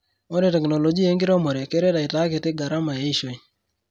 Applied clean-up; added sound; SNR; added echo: none; none; none; none.